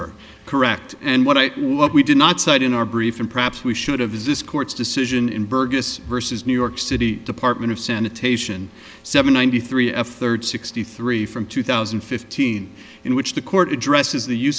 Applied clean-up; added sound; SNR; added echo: none; none; none; none.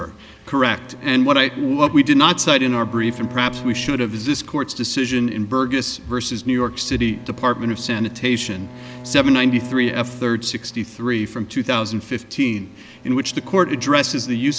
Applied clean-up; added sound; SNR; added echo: none; Bowed string instrument; 18 dB; none.